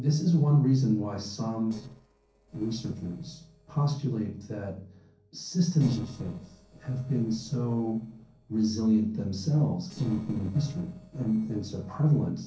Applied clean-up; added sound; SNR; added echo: neural separator model SepFormer DNS4.